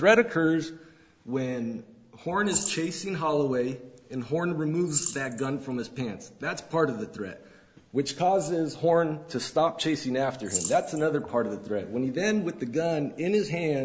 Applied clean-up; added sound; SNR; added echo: none; Rattle / Keys jangling; 10 dB; none.